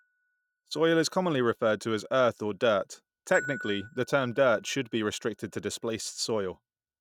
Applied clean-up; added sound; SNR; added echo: neural mask model RNNoise.